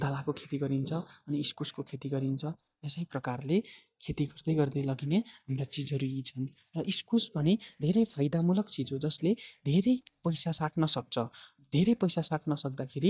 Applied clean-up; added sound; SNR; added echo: neural mask model DeepFilterNet 3.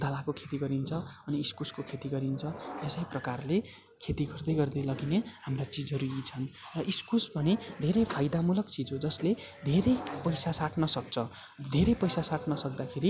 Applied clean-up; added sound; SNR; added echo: none; Subway, metro, underground; 15 dB; none.